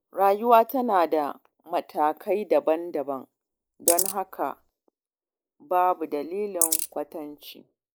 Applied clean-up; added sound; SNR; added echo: neural mask model Resemble Enhance denoiser.